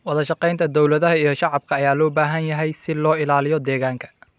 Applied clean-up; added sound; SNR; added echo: none; none; none; none.